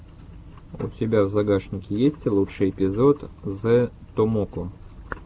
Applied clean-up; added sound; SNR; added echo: none; none; none; none.